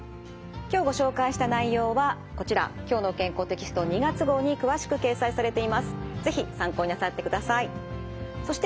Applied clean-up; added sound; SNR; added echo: none; Acoustic guitar / Strum; 12 dB; none.